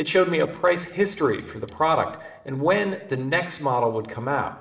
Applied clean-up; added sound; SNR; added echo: neural separator model SepFormer DNS4.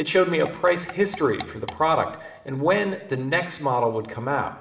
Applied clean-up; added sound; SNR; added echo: none; Tap / Percussion; 17 dB; reverberation time 0.8 s.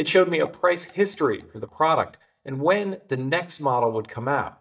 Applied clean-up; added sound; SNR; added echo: neural mask model DeepFilterNet 3.